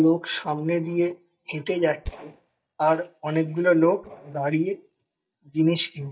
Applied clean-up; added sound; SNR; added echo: neural mask model DeepFilterNet 3.